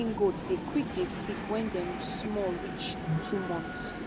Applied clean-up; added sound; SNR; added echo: none; Train; 5 dB; none.